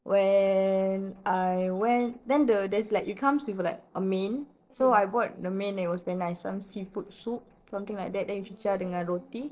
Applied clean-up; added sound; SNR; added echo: neural separator model SepFormer DNS4.